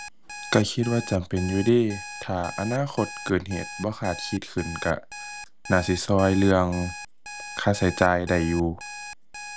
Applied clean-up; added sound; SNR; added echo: none; Alarm; 14 dB; none.